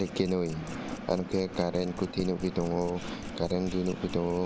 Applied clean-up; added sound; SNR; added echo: none; Domestic sounds, home sounds; 15 dB; none.